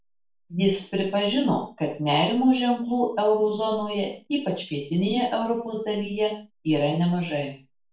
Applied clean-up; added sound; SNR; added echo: none; none; none; reverberation time 0.3 s.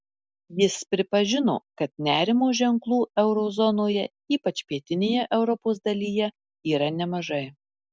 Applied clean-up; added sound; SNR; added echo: none; none; none; none.